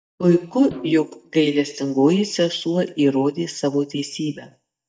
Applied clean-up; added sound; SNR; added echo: neural mask model DeepFilterNet 3.